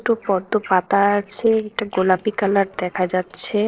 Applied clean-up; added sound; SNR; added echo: neural separator model SepFormer DNS4.